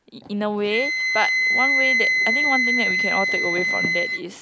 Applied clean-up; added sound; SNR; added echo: none; Wind instrument, woodwind instrument; -5 dB; none.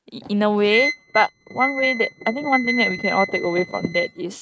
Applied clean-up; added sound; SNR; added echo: neural mask model RNNoise.